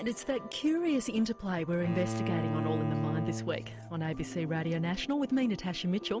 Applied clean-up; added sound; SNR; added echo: none; Bowed string instrument; 4 dB; none.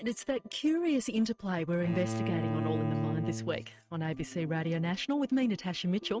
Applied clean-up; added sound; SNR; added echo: neural mask model RNNoise.